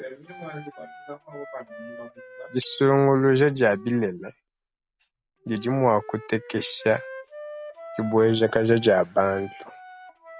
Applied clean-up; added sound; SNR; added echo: none; Wind instrument, woodwind instrument; 19 dB; none.